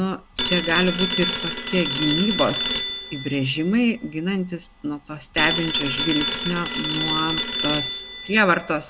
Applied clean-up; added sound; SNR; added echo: none; Telephone; 3 dB; none.